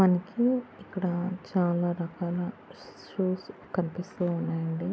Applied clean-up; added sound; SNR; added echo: none; none; none; none.